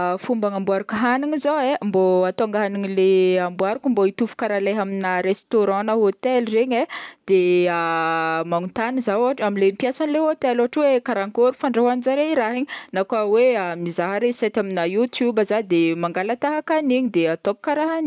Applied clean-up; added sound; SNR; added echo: none; none; none; none.